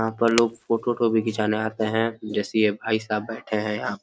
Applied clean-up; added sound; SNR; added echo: none; Wood; 13 dB; none.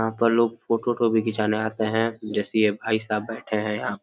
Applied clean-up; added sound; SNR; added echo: none; none; none; none.